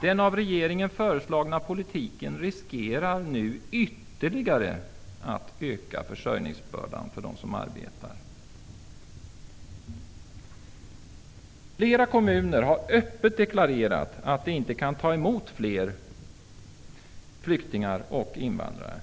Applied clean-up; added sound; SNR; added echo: none; Thunder; 17 dB; none.